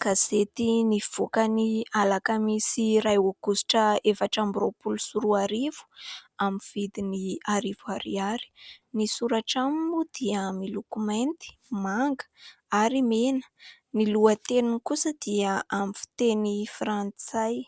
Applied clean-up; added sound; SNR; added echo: none; none; none; none.